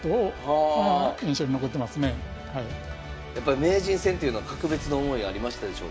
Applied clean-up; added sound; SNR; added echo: none; none; none; none.